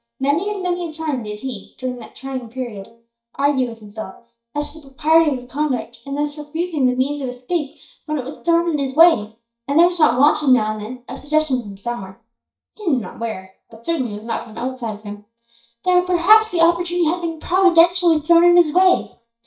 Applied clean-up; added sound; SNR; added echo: neural mask model DeepFilterNet 3.